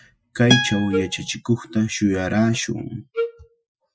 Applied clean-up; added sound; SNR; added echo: classical method Wiener filter.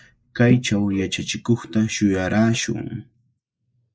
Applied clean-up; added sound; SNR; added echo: neural mask model Resemble Enhance denoiser.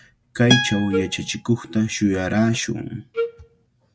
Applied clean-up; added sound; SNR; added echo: none; Acoustic guitar + Wind instrument, woodwind instrument; 4 dB; none.